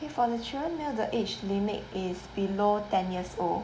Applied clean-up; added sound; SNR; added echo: none; none; none; reverberation time 0.8 s.